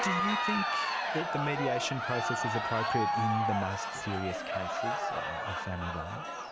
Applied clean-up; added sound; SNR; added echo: none; Crowd; -3 dB; none.